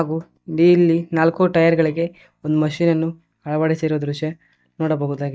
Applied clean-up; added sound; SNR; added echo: neural mask model DeepFilterNet 3.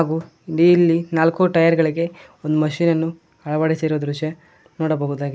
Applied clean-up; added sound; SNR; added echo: none; none; none; none.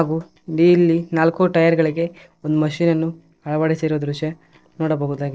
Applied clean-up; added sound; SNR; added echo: neural separator model SepFormer DNS4.